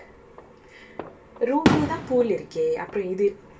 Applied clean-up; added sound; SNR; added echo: none; Fireworks; 3 dB; reverberation time 0.2 s.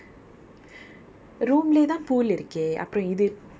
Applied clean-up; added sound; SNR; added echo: none; none; none; none.